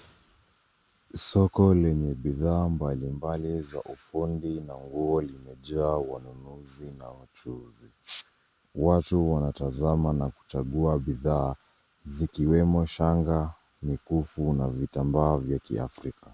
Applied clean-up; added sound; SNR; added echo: none; none; none; none.